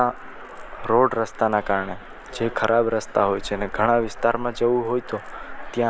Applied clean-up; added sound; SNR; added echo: none; Crackle; 14 dB; none.